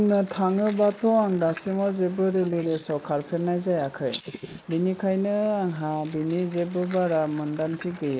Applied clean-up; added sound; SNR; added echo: neural mask model Resemble Enhance denoiser.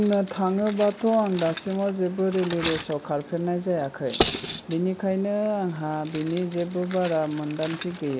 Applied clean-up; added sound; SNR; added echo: none; Cutlery, silverware; 6 dB; none.